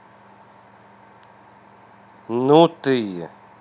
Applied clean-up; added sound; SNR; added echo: none; none; none; none.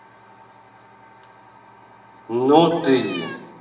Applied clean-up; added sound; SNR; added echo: none; Cat; 14 dB; reverberation time 1.1 s.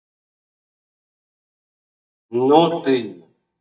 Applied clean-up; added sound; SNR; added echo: neural mask model DeepFilterNet 3.